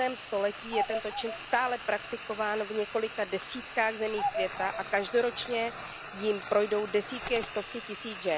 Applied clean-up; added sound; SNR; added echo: none; Bird vocalization, bird call, bird song + Frying (food); 7 dB; none.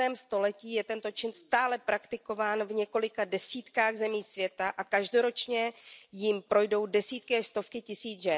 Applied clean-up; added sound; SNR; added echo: none; none; none; none.